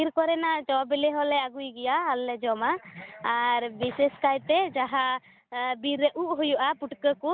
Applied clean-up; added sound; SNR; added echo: none; none; none; none.